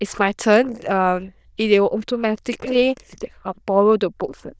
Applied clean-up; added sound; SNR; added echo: neural diffusion model UNIVERSE++.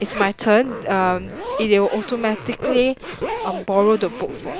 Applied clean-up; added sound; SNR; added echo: none; Zipper (clothing); 9 dB; none.